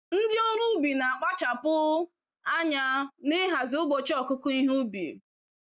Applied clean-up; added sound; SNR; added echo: none; none; none; none.